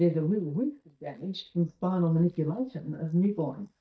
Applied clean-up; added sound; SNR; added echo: neural mask model DeepFilterNet 3.